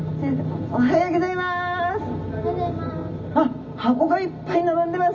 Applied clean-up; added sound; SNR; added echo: none; none; none; reverberation time 0.4 s.